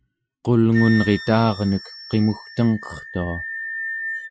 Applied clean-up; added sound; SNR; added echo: classical method Wiener filter.